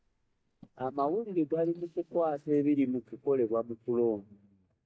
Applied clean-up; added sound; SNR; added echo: neural mask model DeepFilterNet 3.